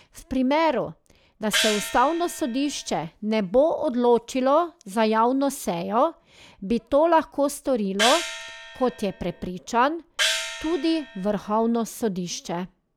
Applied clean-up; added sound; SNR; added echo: none; Gong; 6 dB; none.